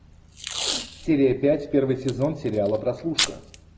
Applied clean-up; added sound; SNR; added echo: none; Packing tape, duct tape; 8 dB; none.